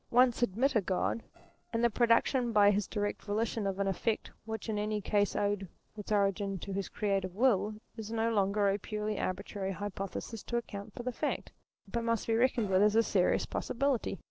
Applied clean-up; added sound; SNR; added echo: neural separator model SepFormer DNS4.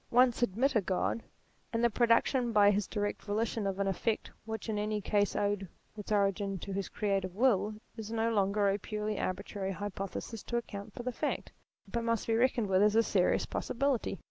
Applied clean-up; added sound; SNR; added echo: none; none; none; none.